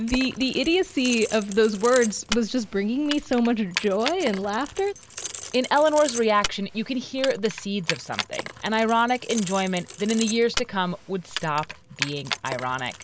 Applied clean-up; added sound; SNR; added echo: none; Keys jangling; 11 dB; none.